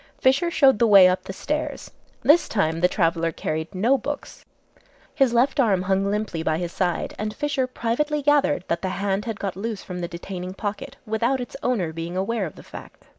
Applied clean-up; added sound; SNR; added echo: neural mask model Resemble Enhance denoiser.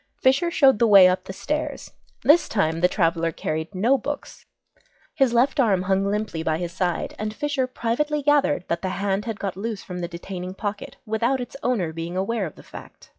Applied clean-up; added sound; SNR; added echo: classical method log-MMSE.